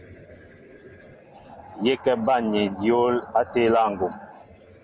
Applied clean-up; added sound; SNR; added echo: none; none; none; none.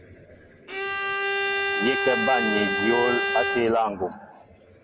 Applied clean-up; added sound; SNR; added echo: none; Bowed string instrument; -1 dB; none.